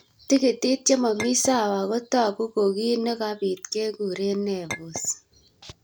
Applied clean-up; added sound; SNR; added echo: none; Chink, clink; 14 dB; none.